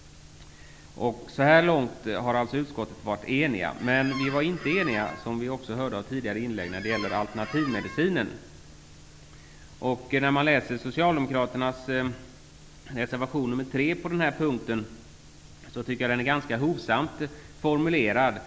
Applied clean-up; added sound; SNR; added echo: none; Squeak; 12 dB; none.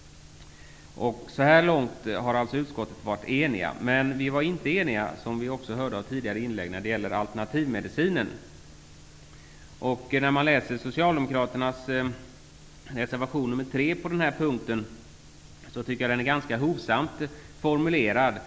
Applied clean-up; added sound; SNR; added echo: none; none; none; none.